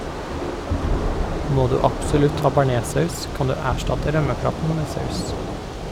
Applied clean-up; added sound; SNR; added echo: none; Thunder / Rain; 2 dB; none.